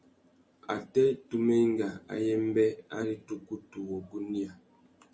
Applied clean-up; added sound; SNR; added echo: none; none; none; none.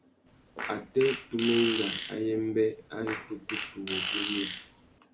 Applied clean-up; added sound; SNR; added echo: none; Fart; 5 dB; none.